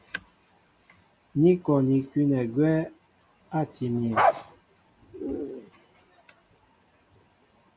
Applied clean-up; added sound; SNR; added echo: none; Bark; -2 dB; none.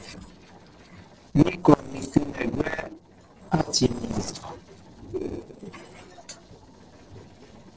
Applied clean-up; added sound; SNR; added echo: neural separator model SepFormer DNS4.